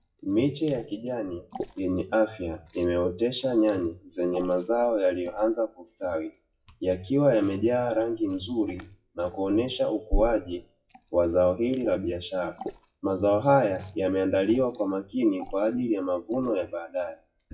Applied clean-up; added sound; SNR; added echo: classical method WPE with log-MMSE.